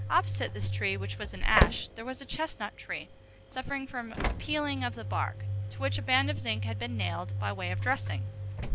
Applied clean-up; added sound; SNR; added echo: none; Slam / Engine; -1 dB; none.